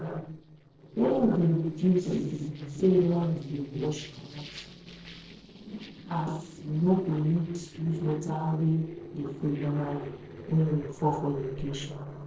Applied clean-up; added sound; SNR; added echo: neural separator model SepFormer DNS4.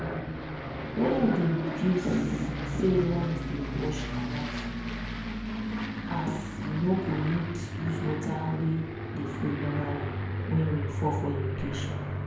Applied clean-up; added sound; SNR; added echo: none; Aircraft; 2 dB; reverberation time 0.9 s.